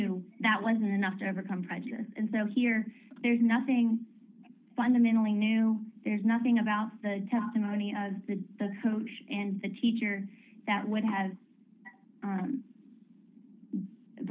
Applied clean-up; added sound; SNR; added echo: none; none; none; none.